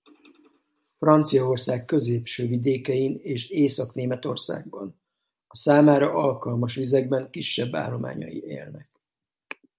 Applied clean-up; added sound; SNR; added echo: none; none; none; none.